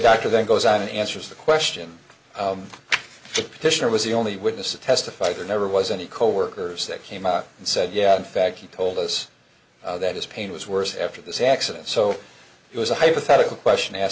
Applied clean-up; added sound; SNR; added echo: none; none; none; none.